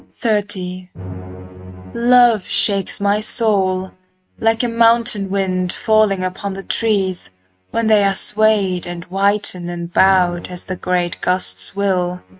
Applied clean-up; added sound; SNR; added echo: neural mask model RNNoise.